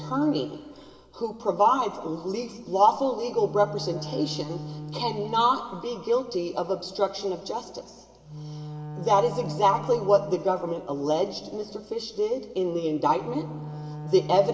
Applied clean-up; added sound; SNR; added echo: none; Wind instrument, woodwind instrument; 14 dB; reverberation time 1.6 s.